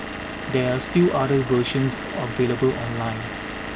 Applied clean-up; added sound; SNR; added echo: none; Engine / Vehicle; 8 dB; none.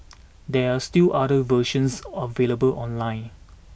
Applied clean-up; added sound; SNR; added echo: none; none; none; none.